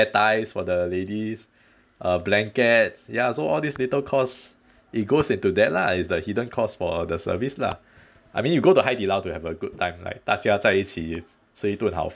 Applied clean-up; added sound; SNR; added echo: none; none; none; none.